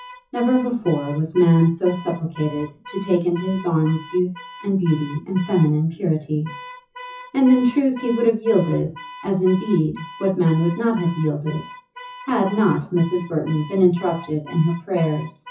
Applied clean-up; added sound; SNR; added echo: classical method WPE with log-MMSE.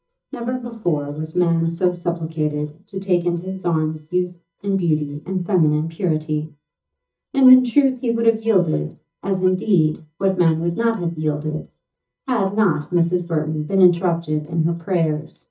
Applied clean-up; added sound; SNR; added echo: neural mask model DeepFilterNet 3.